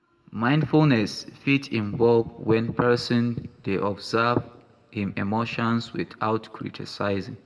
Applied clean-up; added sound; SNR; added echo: none; none; none; reverberation time 0.6 s.